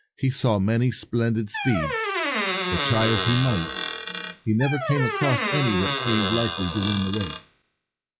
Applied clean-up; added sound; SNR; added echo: classical method log-MMSE.